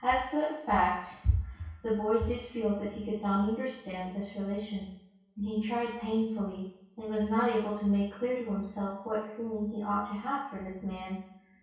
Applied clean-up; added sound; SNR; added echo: none; none; none; reverberation time 0.6 s.